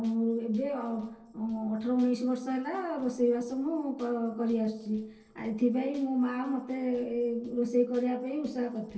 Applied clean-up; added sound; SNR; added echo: neural separator model SepFormer DNS4.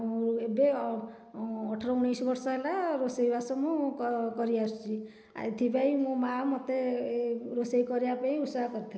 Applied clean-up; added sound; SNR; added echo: none; none; none; none.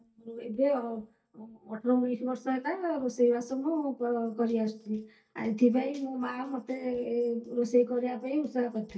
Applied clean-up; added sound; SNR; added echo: neural mask model DeepFilterNet 3.